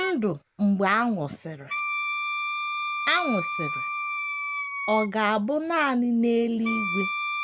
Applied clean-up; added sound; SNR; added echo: none; Wind instrument, woodwind instrument; 5 dB; none.